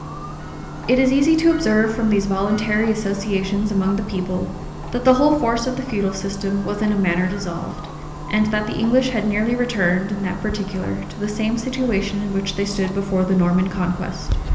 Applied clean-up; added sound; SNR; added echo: none; Clock; 9 dB; reverberation time 0.8 s.